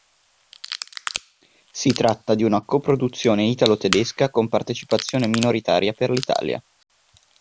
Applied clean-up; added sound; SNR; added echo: none; Crack / Crackle; 13 dB; none.